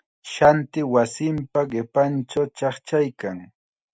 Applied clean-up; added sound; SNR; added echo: none; none; none; none.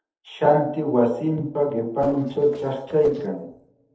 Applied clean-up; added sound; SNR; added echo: neural separator model SepFormer DNS4.